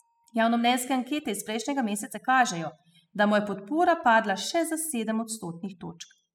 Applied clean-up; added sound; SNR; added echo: classical method spectral subtraction.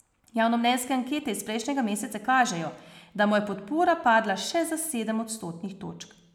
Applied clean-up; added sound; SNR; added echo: none; none; none; none.